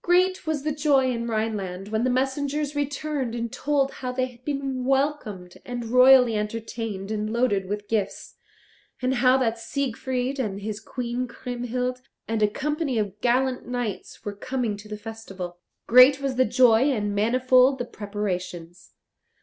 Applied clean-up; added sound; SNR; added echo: none; none; none; none.